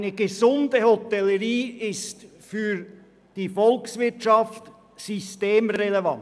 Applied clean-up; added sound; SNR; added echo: none; none; none; none.